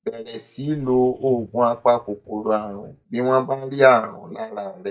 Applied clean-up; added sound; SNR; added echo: neural mask model DeepFilterNet 3.